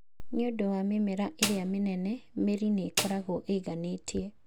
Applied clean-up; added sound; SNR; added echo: none; Snare drum; 8 dB; none.